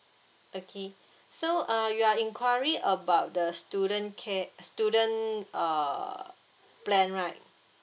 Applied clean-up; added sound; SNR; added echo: none; none; none; none.